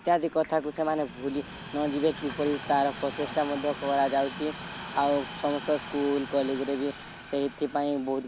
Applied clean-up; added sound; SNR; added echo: none; Train; 12 dB; none.